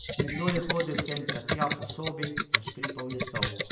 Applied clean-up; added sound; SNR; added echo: none; Computer keyboard; -2 dB; reverberation time 0.8 s.